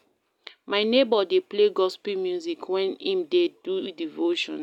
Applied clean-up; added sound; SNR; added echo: none; none; none; none.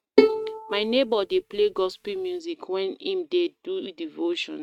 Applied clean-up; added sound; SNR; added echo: neural mask model RNNoise.